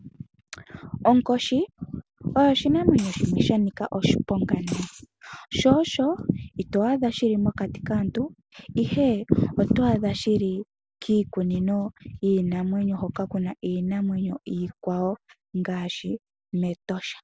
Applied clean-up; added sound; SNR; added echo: none; Liquid; 18 dB; none.